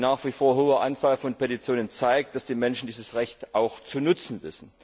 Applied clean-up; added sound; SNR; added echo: none; none; none; none.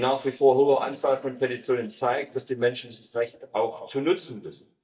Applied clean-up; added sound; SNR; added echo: neural mask model DeepFilterNet 3.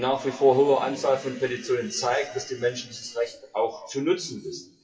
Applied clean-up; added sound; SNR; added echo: classical method WPE with log-MMSE.